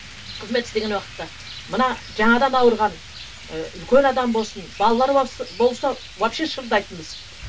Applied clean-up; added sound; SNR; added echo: none; Rain; 17 dB; reverberation time 0.1 s.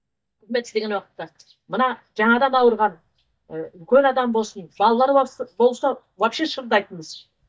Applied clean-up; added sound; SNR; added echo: neural mask model DeepFilterNet 3.